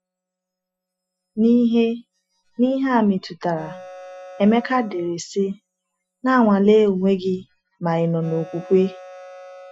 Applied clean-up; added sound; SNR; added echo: classical method Wiener filter.